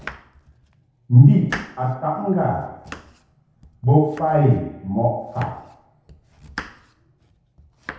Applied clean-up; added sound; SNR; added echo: none; Domestic sounds, home sounds; 19 dB; reverberation time 1.0 s.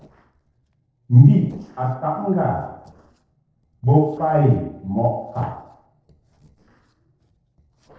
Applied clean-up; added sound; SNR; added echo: neural separator model SepFormer DNS4.